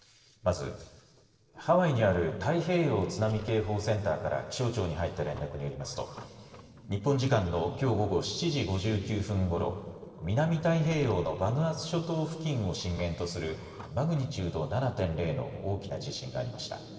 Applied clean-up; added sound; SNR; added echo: neural separator model SepFormer DNS4.